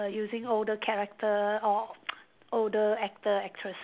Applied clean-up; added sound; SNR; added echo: none; none; none; none.